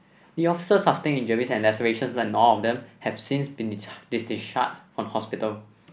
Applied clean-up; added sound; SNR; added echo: none; none; none; none.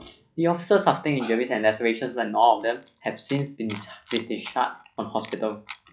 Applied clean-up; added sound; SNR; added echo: classical method log-MMSE.